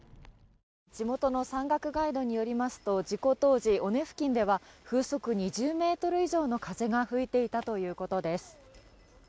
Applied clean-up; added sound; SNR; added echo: none; none; none; none.